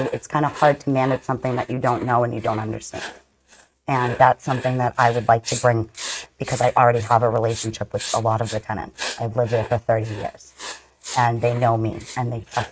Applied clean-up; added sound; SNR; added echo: neural mask model RNNoise.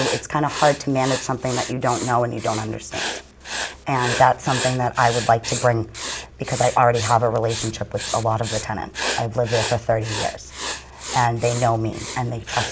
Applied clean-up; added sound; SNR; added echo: none; Writing; 9 dB; none.